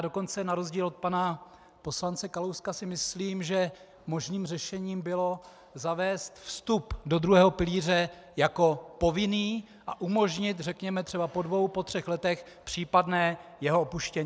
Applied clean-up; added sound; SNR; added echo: none; none; none; none.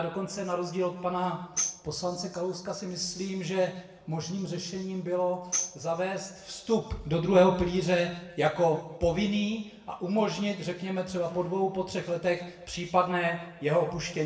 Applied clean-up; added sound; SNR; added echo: none; Tambourine; 8 dB; reverberation time 0.7 s.